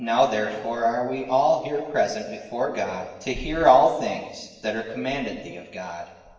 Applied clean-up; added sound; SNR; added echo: none; none; none; reverberation time 1.2 s.